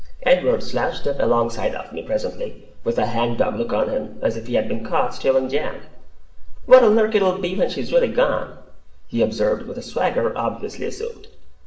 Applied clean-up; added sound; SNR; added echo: none; none; none; reverberation time 0.7 s.